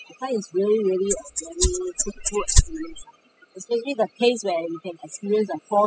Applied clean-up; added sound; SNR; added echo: classical method spectral subtraction.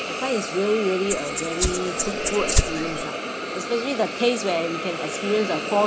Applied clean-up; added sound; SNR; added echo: none; Hiss + Rattle (instrument); 1 dB; none.